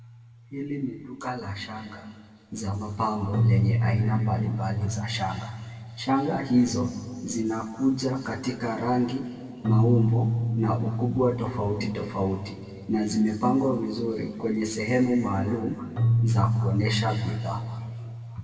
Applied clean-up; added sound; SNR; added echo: none; Keyboard (musical); 2 dB; reverberation time 1.9 s.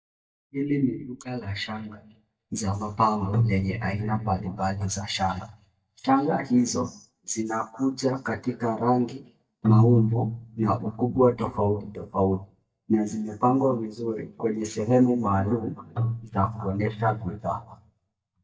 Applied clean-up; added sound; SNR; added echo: neural mask model DeepFilterNet 3.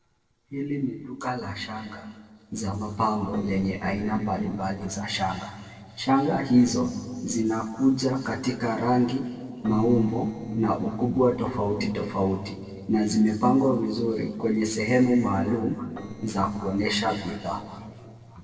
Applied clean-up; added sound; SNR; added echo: neural separator model SepFormer DNS4.